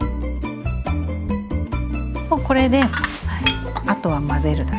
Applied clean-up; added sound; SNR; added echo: none; none; none; none.